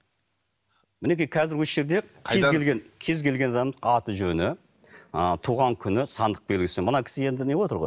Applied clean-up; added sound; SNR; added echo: none; none; none; none.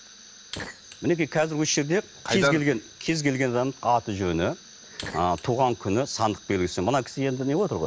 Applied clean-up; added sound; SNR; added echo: none; Fire; 19 dB; none.